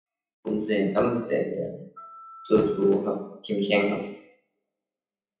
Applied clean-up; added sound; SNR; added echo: classical method WPE with log-MMSE.